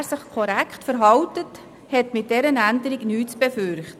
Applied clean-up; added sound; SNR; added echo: none; none; none; none.